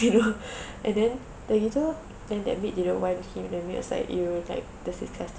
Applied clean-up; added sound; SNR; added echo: none; none; none; none.